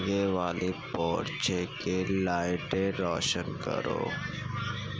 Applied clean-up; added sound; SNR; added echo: none; none; none; none.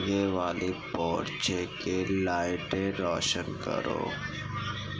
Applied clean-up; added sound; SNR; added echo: none; none; none; reverberation time 1.0 s.